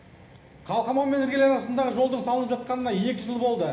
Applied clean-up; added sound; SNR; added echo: none; none; none; reverberation time 1.0 s.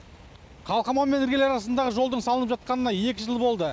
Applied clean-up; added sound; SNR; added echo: none; none; none; none.